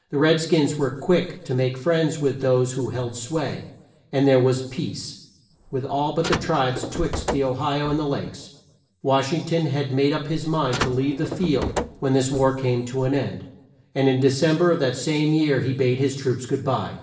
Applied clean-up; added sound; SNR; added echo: none; Car; 10 dB; reverberation time 0.8 s.